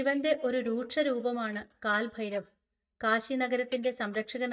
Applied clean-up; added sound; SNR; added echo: neural mask model DeepFilterNet 3.